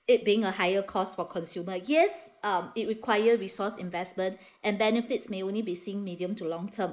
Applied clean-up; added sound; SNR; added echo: neural mask model Resemble Enhance denoiser.